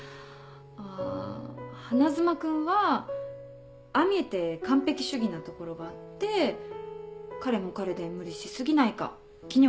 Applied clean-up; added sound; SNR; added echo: none; none; none; none.